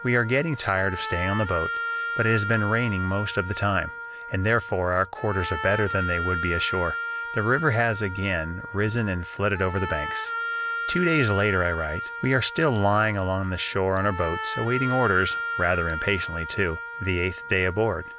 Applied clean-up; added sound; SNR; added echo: none; Wind instrument, woodwind instrument; 6 dB; none.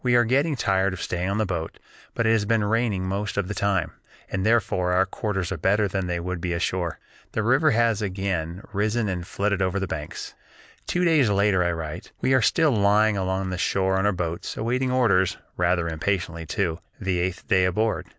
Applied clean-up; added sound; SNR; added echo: none; none; none; none.